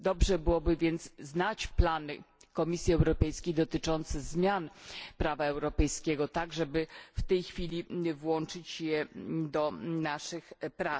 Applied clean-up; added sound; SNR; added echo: none; none; none; none.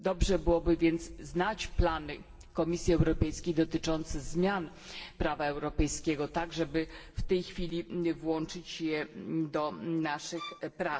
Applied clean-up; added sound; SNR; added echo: none; Bowed string instrument; 15 dB; reverberation time 2.3 s.